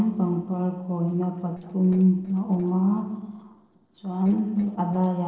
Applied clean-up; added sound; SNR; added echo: neural separator model SepFormer DNS4.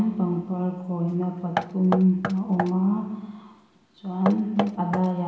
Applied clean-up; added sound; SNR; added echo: none; Knock; 9 dB; reverberation time 0.9 s.